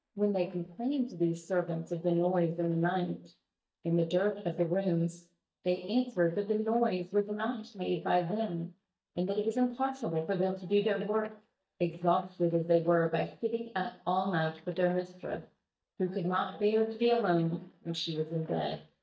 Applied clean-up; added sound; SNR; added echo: neural mask model DeepFilterNet 3.